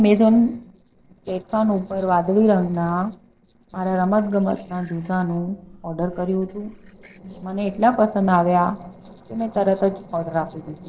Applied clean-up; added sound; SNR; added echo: neural separator model SepFormer DNS4.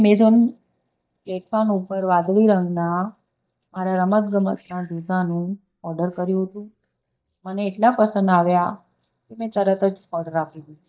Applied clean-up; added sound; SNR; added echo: neural mask model DeepFilterNet 3.